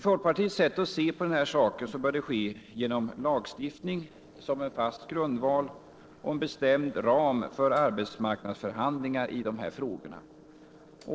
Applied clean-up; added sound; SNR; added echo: neural separator model SepFormer DNS4.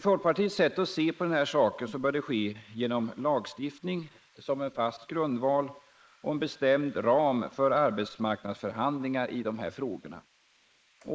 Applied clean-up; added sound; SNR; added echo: neural mask model Resemble Enhance denoiser.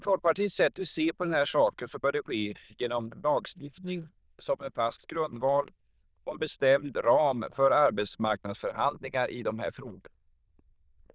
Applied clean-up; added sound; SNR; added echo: neural diffusion model UNIVERSE++.